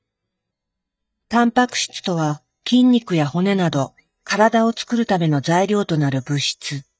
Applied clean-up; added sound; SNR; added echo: neural mask model DeepFilterNet 3.